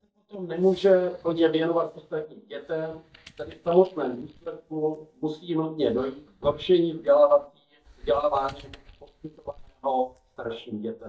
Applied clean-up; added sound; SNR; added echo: neural mask model DeepFilterNet 3.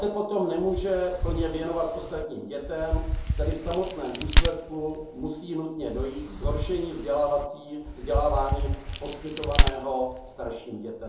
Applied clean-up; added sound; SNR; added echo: none; Crack; -2 dB; reverberation time 2.5 s.